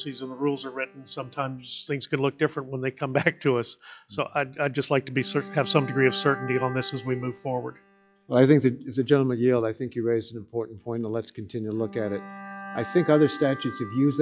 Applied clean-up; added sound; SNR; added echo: classical method log-MMSE.